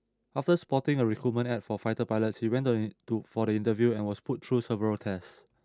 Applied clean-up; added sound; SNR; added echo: none; none; none; none.